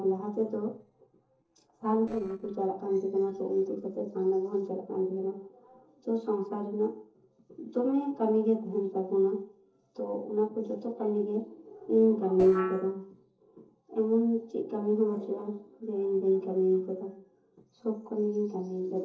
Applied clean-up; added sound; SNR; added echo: neural separator model SepFormer DNS4.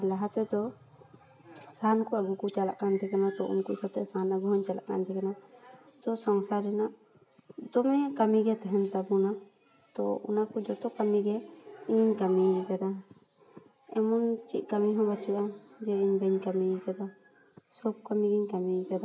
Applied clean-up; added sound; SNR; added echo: none; none; none; none.